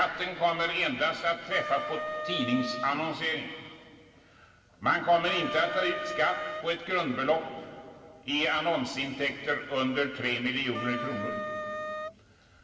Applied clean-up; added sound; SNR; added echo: none; Wind instrument, woodwind instrument; 5 dB; reverberation time 2.5 s.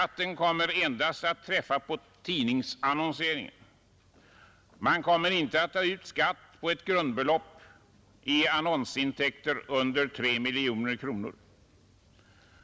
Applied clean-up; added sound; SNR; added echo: none; none; none; none.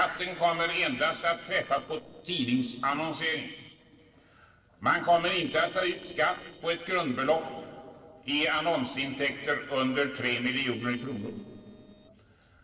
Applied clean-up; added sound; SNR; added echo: neural separator model SepFormer DNS4.